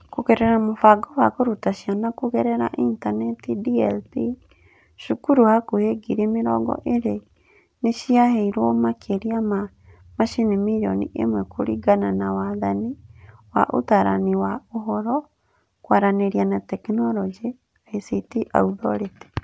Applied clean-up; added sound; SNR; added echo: none; none; none; none.